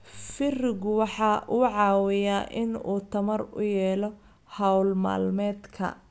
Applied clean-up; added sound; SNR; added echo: none; none; none; none.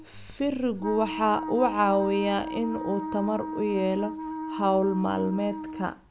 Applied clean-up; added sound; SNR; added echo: none; Wind instrument, woodwind instrument; 8 dB; none.